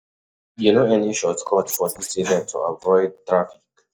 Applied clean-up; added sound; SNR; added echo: neural mask model DeepFilterNet 3.